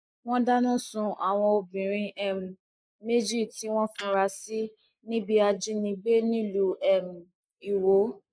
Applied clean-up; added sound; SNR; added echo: neural mask model Resemble Enhance denoiser.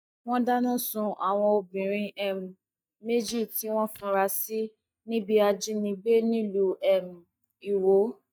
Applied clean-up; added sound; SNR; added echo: neural mask model DeepFilterNet 3.